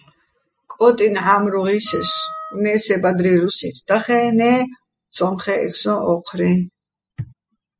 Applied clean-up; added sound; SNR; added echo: classical method spectral subtraction.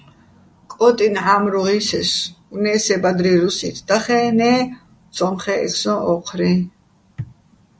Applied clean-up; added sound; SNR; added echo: none; none; none; none.